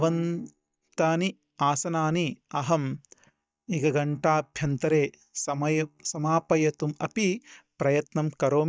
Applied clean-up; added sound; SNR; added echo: neural mask model DeepFilterNet 3.